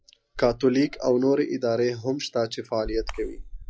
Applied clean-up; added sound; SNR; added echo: classical method log-MMSE.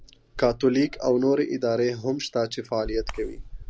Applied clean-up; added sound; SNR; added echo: none; Insect; 15 dB; none.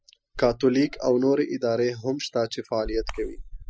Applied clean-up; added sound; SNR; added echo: classical method spectral subtraction.